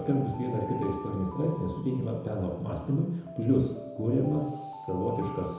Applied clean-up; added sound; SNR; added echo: none; Alarm; 13 dB; reverberation time 1.0 s.